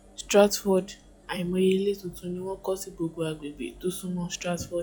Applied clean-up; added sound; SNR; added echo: classical method log-MMSE.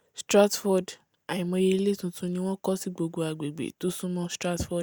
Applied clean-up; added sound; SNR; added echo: none; none; none; none.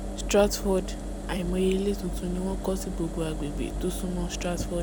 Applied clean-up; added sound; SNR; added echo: none; Engine; 4 dB; none.